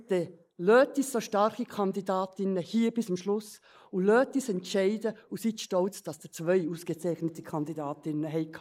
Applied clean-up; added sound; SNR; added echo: neural mask model Resemble Enhance denoiser.